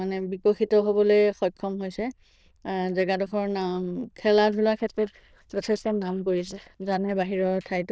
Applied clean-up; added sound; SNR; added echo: neural diffusion model UNIVERSE++.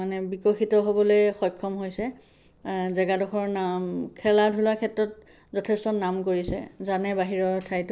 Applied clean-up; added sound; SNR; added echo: none; none; none; none.